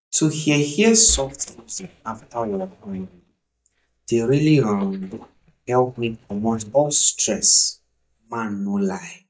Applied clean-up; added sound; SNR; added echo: neural mask model DeepFilterNet 3.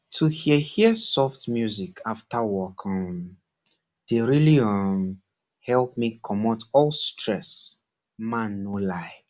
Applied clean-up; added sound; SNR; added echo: none; none; none; none.